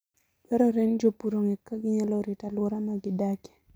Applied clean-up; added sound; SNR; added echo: none; none; none; none.